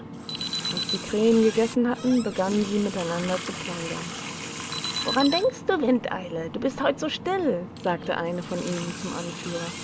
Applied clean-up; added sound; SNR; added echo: none; Alarm + Water tap, faucet; 8 dB; none.